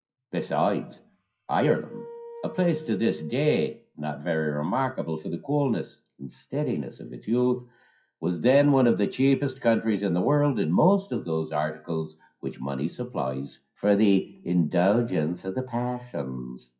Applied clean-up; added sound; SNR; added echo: classical method WPE with log-MMSE.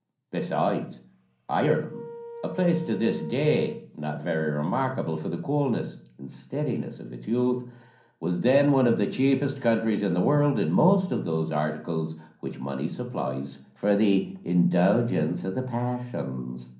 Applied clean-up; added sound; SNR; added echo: none; Wind instrument, woodwind instrument; 15 dB; reverberation time 0.6 s.